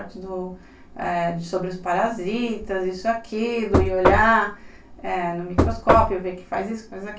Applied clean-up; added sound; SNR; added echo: none; Knock; -2 dB; reverberation time 0.2 s.